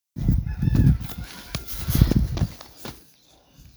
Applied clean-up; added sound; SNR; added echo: none; none; none; none.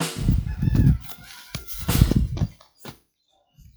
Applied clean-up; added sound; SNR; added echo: classical method log-MMSE.